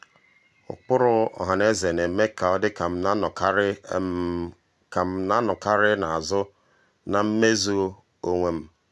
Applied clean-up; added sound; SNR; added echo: none; none; none; none.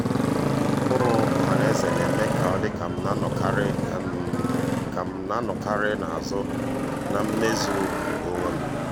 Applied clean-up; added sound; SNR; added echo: none; Motorcycle; -4 dB; none.